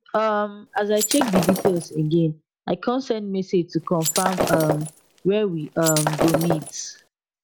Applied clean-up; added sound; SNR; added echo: none; Shatter; 3 dB; none.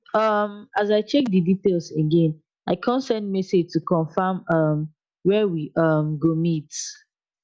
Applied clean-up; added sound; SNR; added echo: none; none; none; none.